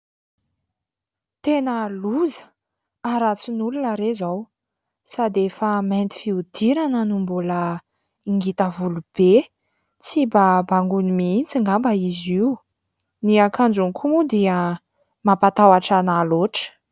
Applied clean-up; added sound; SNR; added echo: none; none; none; none.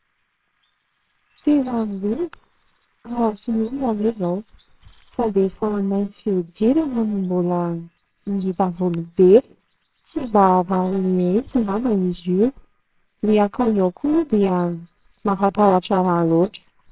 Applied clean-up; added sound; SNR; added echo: neural separator model SepFormer WHAMR!.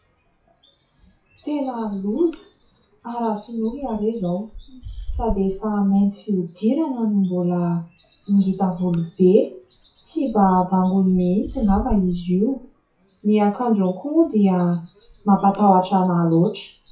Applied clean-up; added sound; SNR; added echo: classical method WPE with log-MMSE.